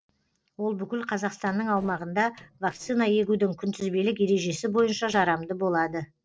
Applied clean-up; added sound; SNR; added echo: neural separator model SepFormer DNS4.